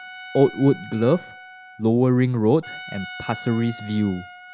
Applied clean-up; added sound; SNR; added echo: none; Trumpet; 17 dB; none.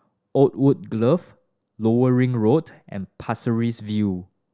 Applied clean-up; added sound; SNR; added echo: none; none; none; none.